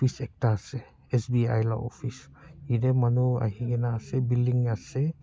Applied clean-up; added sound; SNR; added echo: none; none; none; none.